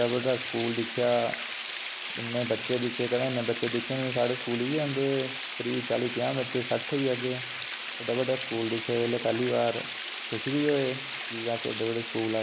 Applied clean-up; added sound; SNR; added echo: none; Water; 4 dB; none.